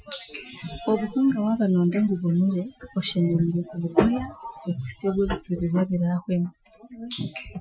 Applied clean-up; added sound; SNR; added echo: classical method Wiener filter.